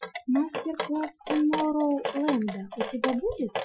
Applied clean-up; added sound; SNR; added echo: classical method Wiener filter.